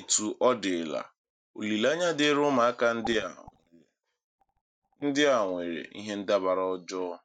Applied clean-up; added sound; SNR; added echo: neural mask model DeepFilterNet 3.